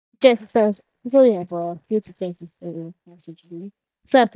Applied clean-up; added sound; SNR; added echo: neural mask model DeepFilterNet 3.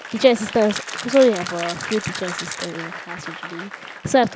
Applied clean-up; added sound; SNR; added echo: none; Applause / Crowd + Rattle; 10 dB; none.